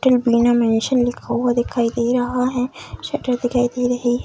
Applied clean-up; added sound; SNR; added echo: none; none; none; none.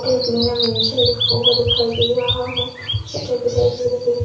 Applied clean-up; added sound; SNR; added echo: none; Bird vocalization, bird call, bird song; 4 dB; reverberation time 0.6 s.